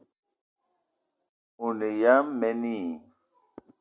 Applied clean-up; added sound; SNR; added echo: none; none; none; none.